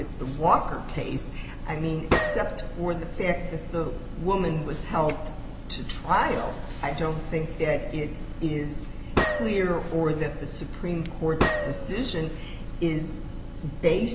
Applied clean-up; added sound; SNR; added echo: none; Gunshot, gunfire; 3 dB; none.